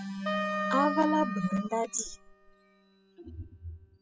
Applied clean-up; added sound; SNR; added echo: classical method spectral subtraction.